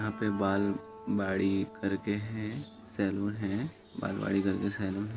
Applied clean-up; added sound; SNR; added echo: none; Piano; 17 dB; none.